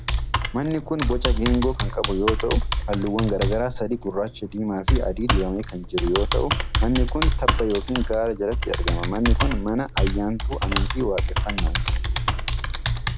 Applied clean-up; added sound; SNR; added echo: none; Computer keyboard; -2 dB; none.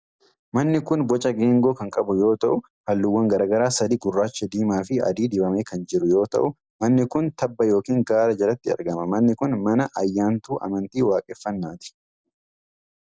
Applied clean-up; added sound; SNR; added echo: none; none; none; none.